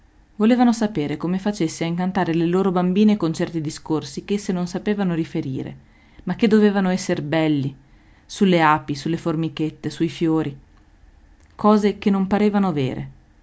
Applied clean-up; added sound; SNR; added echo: none; none; none; none.